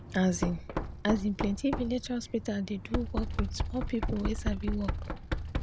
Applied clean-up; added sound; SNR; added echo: none; Knock; 2 dB; none.